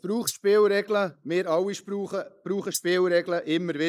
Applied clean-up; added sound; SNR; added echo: neural mask model Resemble Enhance denoiser.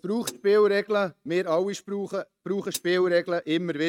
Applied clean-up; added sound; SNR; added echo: neural mask model RNNoise.